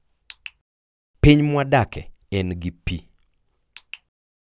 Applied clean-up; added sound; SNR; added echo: none; none; none; none.